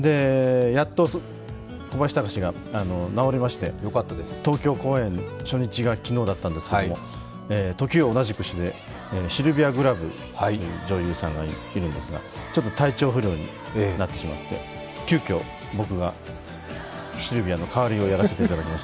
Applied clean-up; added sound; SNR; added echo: none; none; none; none.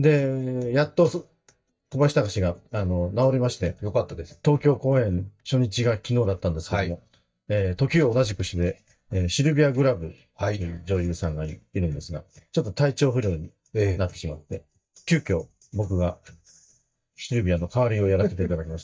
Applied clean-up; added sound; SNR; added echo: neural mask model DeepFilterNet 3.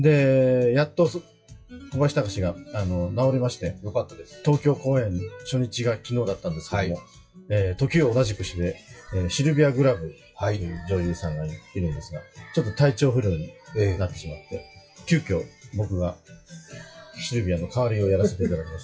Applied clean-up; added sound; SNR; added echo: classical method WPE with log-MMSE.